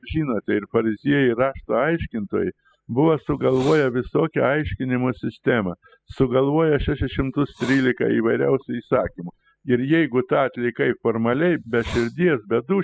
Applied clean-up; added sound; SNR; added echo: classical method spectral subtraction.